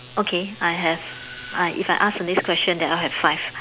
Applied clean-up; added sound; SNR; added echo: none; Doorbell; 19 dB; none.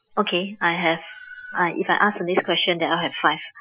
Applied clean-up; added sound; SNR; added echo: classical method Wiener filter.